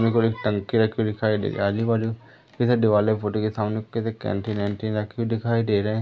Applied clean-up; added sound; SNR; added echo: none; none; none; none.